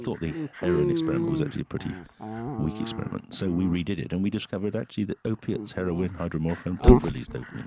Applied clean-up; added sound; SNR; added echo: none; Dog; -1 dB; none.